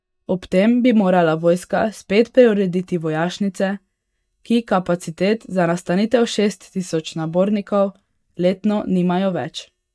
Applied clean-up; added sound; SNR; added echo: neural mask model DeepFilterNet 3.